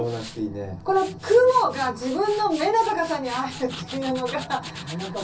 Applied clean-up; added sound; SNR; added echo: none; Tools; 17 dB; reverberation time 0.3 s.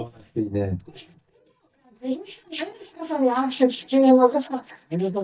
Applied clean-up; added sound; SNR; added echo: neural mask model DeepFilterNet 3.